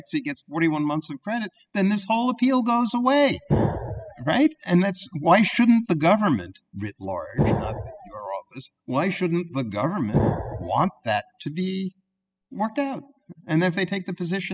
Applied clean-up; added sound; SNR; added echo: classical method spectral subtraction.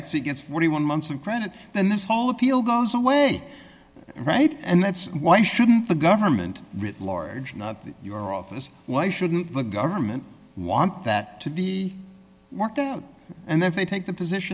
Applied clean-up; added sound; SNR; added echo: none; none; none; none.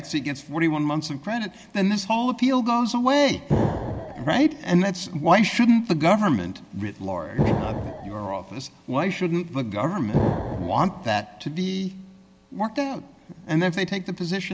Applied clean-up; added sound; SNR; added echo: none; Explosion; 4 dB; none.